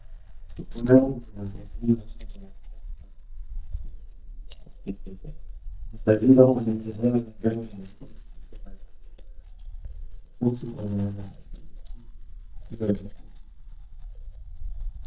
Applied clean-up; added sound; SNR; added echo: neural mask model DeepFilterNet 3.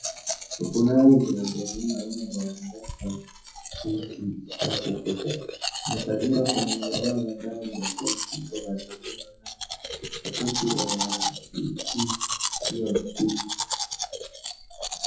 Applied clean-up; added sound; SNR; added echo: classical method WPE with log-MMSE.